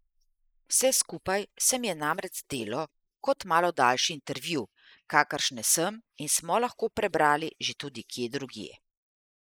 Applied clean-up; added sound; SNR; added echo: neural mask model Resemble Enhance denoiser.